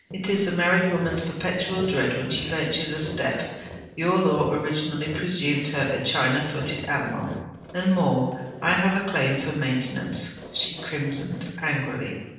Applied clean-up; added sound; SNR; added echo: none; Sawing; 15 dB; reverberation time 0.9 s.